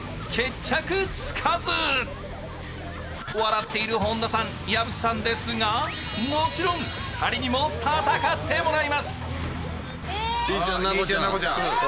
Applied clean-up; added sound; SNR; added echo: none; none; none; none.